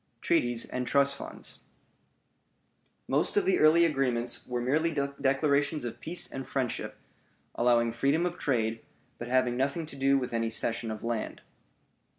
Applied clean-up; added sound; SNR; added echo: none; none; none; none.